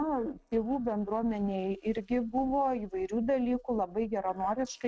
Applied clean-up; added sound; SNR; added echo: neural separator model SepFormer DNS4.